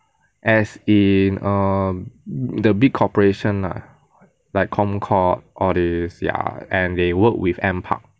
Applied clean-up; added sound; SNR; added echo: none; none; none; none.